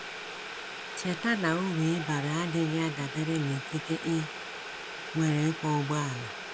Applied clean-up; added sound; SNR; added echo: none; Boiling; 9 dB; none.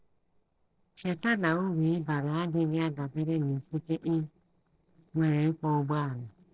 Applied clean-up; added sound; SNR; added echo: neural separator model SepFormer DNS4.